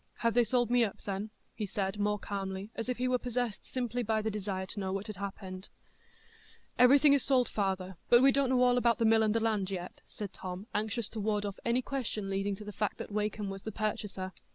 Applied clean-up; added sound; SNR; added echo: none; none; none; none.